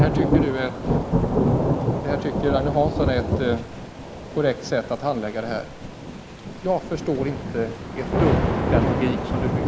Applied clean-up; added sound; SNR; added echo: none; Thunder / Rain; -3 dB; none.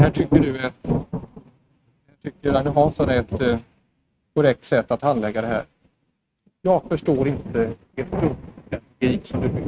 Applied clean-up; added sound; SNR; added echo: neural mask model RNNoise.